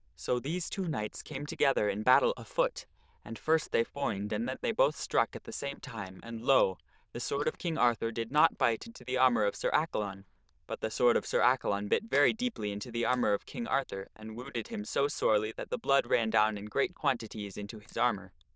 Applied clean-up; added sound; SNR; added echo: neural diffusion model UNIVERSE++.